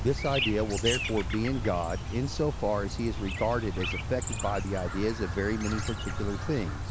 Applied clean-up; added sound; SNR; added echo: none; Chirp, tweet; 3 dB; none.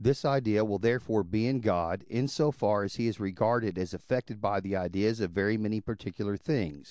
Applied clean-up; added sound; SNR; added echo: none; none; none; none.